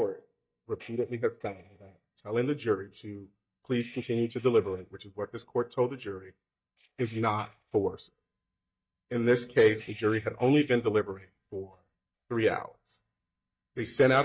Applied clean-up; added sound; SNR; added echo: neural mask model DeepFilterNet 3.